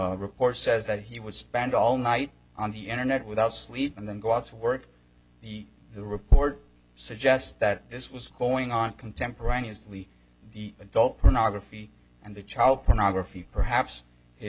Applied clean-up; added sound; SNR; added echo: none; none; none; none.